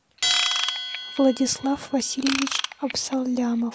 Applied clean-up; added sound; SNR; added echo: none; Ratchet, pawl / Tools + Bell; 4 dB; none.